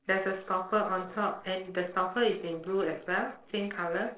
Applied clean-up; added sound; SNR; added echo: neural separator model SepFormer DNS4.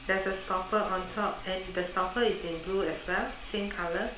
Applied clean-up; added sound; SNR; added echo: none; Engine; 14 dB; reverberation time 0.5 s.